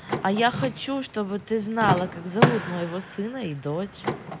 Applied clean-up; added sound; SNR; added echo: none; Door / Car; 2 dB; none.